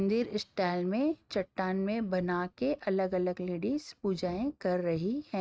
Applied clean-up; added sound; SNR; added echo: neural mask model RNNoise.